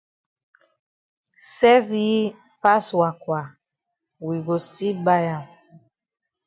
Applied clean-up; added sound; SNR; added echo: none; none; none; none.